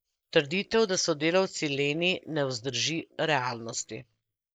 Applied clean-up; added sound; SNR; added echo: neural mask model Resemble Enhance denoiser.